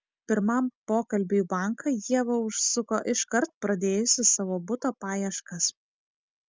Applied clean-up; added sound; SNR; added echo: none; none; none; none.